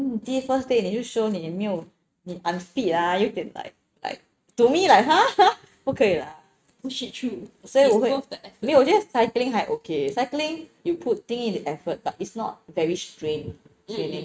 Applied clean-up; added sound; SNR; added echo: neural mask model RNNoise.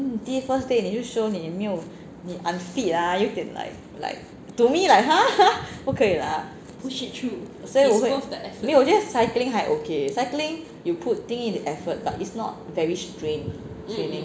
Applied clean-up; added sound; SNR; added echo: none; none; none; none.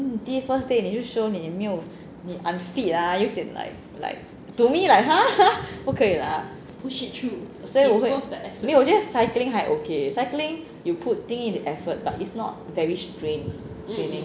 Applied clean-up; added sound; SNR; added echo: none; Bowed string instrument; 18 dB; none.